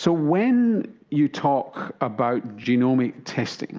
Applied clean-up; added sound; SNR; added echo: none; none; none; none.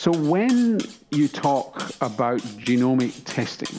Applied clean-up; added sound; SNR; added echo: none; Cutlery, silverware; 19 dB; none.